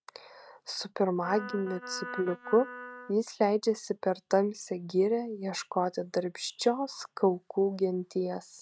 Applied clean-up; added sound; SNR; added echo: neural mask model RNNoise.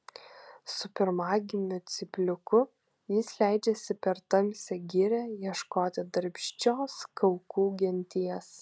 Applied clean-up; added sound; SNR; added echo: none; none; none; none.